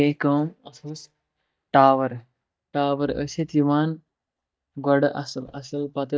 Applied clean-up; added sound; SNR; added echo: neural mask model DeepFilterNet 3.